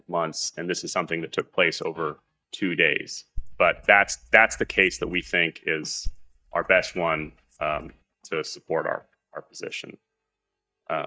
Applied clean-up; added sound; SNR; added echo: neural mask model DeepFilterNet 3.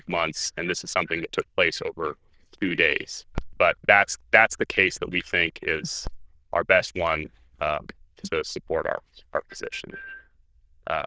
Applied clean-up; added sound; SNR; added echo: neural diffusion model UNIVERSE++.